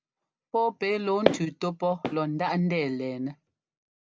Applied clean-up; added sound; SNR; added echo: none; Walk, footsteps; 4 dB; none.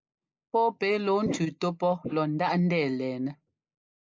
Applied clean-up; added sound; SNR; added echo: neural mask model Resemble Enhance denoiser.